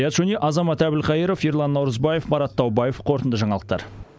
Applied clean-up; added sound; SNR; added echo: none; none; none; none.